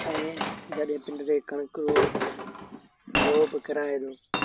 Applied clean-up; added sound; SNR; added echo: none; Chink, clink; 1 dB; none.